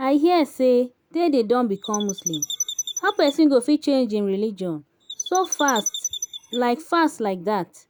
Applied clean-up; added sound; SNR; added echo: none; Chirp, tweet; 9 dB; none.